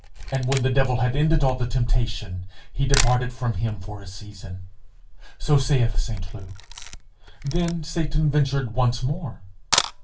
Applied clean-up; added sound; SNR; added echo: none; Camera; 12 dB; reverberation time 0.2 s.